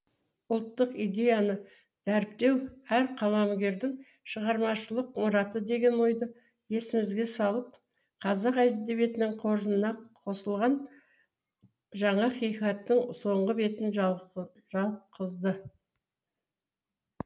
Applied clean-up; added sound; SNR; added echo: none; none; none; none.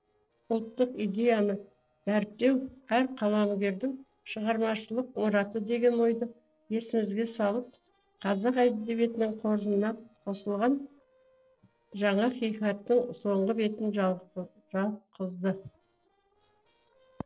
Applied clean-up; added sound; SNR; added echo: neural separator model SepFormer DNS4.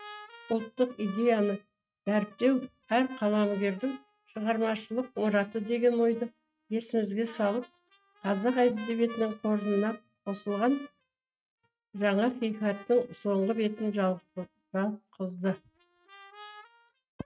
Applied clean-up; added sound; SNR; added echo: neural mask model RNNoise.